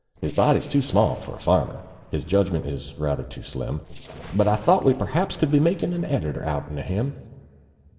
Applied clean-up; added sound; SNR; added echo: neural separator model SepFormer DNS4.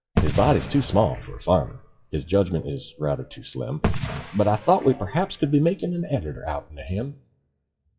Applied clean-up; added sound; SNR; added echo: classical method WPE with log-MMSE.